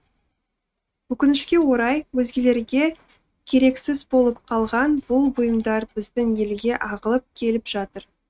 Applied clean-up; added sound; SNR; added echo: neural mask model RNNoise.